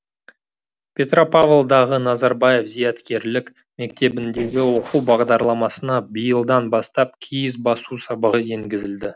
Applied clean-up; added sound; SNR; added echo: neural separator model SepFormer DNS4.